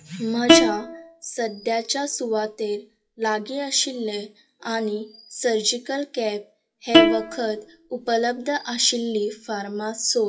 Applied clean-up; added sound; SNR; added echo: classical method WPE with log-MMSE.